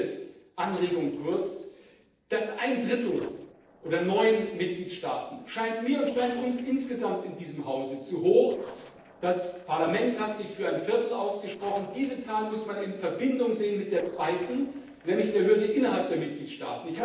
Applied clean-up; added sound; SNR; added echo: neural separator model SepFormer DNS4.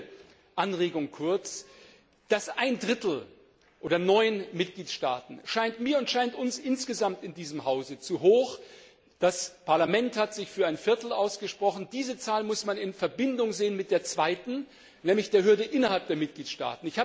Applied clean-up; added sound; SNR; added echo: none; none; none; none.